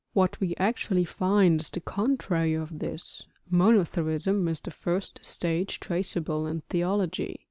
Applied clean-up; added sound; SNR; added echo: none; none; none; none.